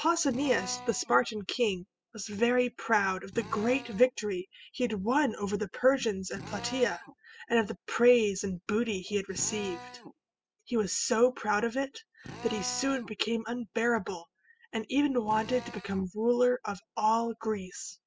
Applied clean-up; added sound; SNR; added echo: classical method spectral subtraction.